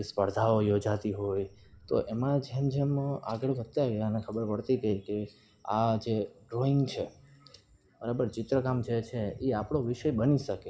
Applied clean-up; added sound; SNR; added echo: none; none; none; reverberation time 0.5 s.